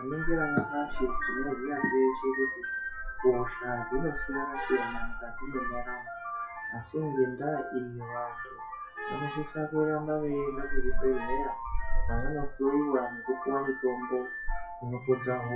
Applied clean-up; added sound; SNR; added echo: classical method WPE with log-MMSE.